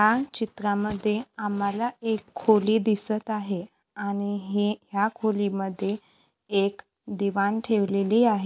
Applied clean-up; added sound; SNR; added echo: none; none; none; none.